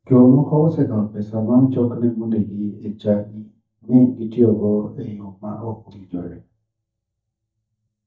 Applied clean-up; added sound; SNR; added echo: neural mask model DeepFilterNet 3.